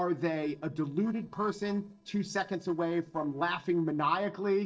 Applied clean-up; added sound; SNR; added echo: neural separator model SepFormer DNS4.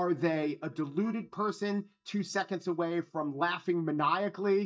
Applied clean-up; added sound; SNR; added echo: neural mask model DeepFilterNet 3.